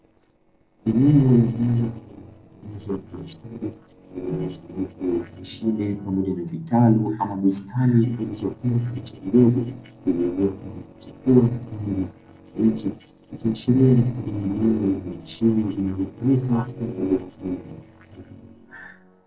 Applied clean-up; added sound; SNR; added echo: neural separator model SepFormer DNS4.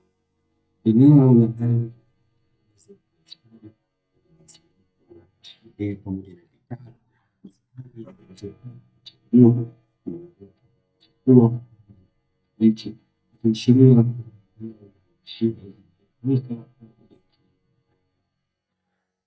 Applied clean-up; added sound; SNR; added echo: neural mask model DeepFilterNet 3.